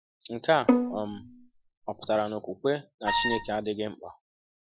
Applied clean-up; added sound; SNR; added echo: classical method Wiener filter.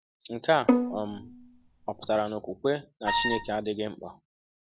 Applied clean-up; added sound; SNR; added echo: none; Wind instrument, woodwind instrument + Bowed string instrument; -2 dB; none.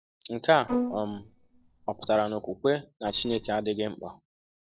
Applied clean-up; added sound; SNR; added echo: neural separator model SepFormer DNS4.